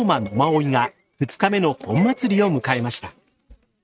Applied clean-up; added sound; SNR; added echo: neural mask model RNNoise.